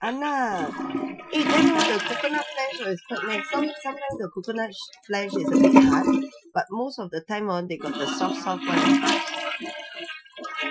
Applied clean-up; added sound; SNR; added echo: classical method Wiener filter.